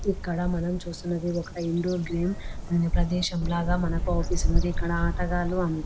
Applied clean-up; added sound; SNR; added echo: none; Bird vocalization, bird call, bird song; 0 dB; none.